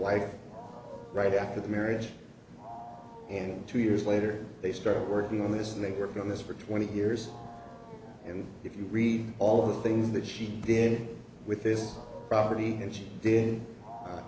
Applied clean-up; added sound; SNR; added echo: none; Wild animals; 19 dB; none.